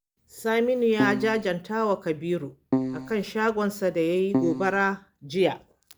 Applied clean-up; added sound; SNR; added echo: none; Keyboard (musical); 2 dB; none.